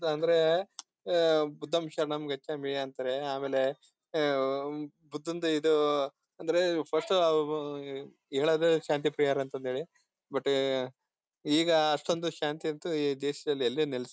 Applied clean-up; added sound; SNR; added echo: none; none; none; none.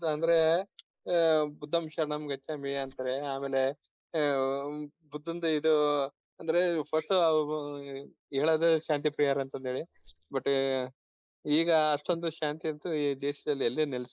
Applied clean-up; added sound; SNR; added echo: neural mask model Resemble Enhance denoiser.